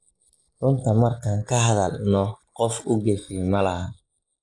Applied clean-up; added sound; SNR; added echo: neural mask model Resemble Enhance denoiser.